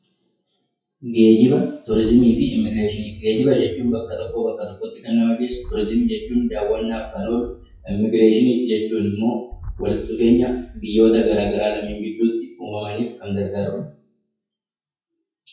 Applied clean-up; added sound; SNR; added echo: classical method WPE with log-MMSE.